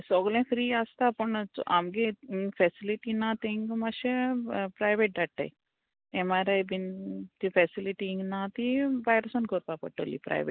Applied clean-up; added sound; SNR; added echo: none; none; none; none.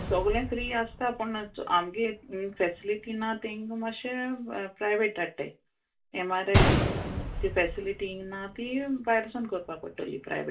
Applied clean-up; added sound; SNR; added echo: none; Gunshot, gunfire; 3 dB; reverberation time 0.2 s.